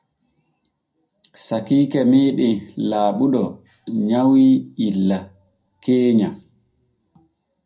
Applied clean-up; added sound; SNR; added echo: none; none; none; reverberation time 0.3 s.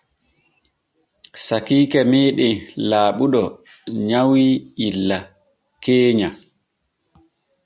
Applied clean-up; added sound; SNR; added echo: none; none; none; none.